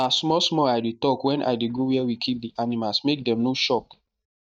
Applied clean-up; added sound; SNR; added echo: neural mask model DeepFilterNet 3.